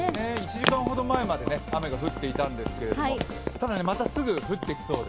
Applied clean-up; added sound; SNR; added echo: none; Run; 5 dB; none.